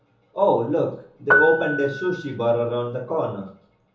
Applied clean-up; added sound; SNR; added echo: none; Piano; 0 dB; reverberation time 1.0 s.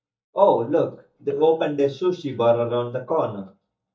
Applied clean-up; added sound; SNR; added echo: neural mask model DeepFilterNet 3.